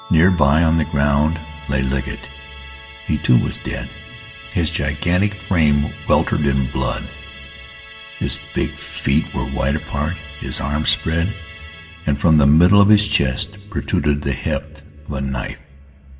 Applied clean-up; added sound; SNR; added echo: none; Musical instrument; 19 dB; reverberation time 2.0 s.